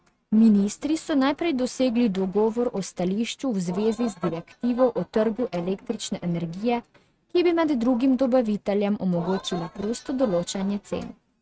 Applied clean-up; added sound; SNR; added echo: neural mask model RNNoise.